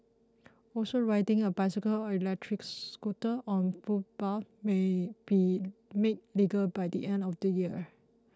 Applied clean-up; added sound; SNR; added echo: none; none; none; none.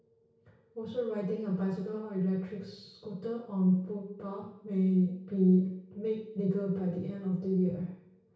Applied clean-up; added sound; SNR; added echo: none; none; none; reverberation time 0.6 s.